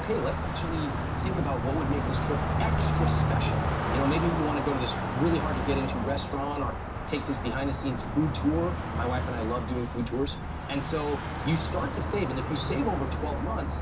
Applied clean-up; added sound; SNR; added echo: none; Car passing by; -2 dB; reverberation time 0.2 s.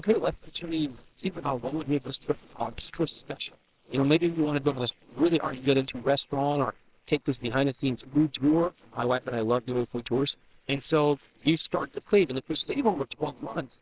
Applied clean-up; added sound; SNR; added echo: neural separator model SepFormer WHAMR!.